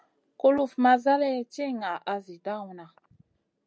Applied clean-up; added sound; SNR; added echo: none; none; none; none.